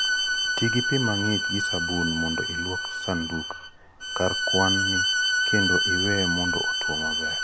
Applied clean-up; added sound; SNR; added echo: none; Bowed string instrument; -3 dB; none.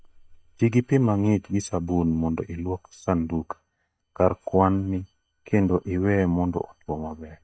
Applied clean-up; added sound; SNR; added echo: neural mask model DeepFilterNet 3.